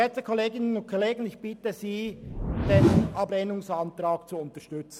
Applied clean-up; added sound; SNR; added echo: none; Whoosh, swoosh, swish; -2 dB; none.